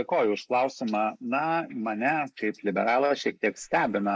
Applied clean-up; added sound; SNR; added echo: neural mask model Resemble Enhance denoiser.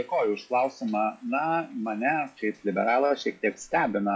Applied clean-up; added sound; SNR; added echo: classical method log-MMSE.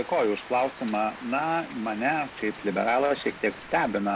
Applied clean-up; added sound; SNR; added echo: none; Rain; 15 dB; none.